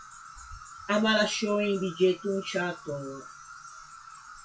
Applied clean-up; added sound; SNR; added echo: classical method WPE with log-MMSE.